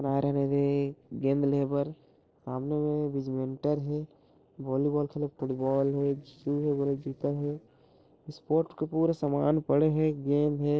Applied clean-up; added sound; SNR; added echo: neural separator model SepFormer DNS4.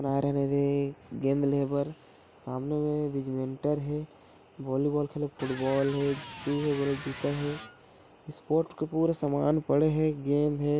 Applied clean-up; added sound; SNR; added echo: none; Electric guitar; 15 dB; none.